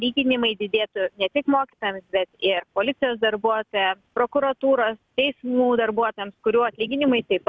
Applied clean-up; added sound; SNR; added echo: none; none; none; none.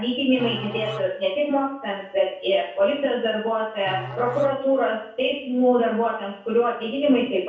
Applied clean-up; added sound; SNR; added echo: none; Musical instrument; 17 dB; reverberation time 0.6 s.